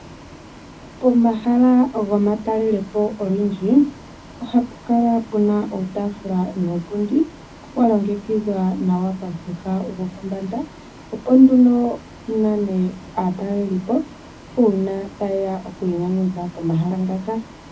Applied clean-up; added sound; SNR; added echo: none; Bus; 20 dB; reverberation time 0.4 s.